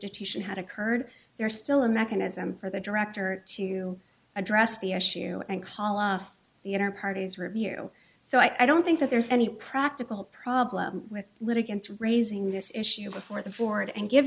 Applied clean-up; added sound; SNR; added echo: none; none; none; none.